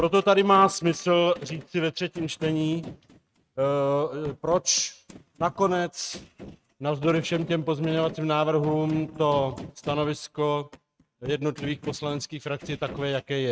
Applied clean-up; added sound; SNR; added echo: neural mask model RNNoise.